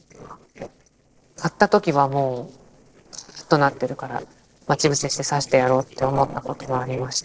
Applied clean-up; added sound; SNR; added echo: neural separator model SepFormer DNS4.